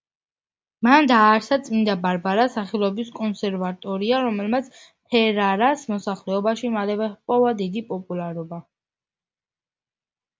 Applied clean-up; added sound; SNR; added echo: none; none; none; none.